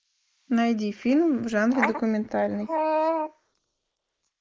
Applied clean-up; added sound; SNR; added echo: neural mask model Resemble Enhance denoiser.